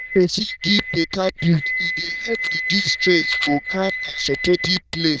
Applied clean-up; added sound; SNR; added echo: neural diffusion model UNIVERSE++.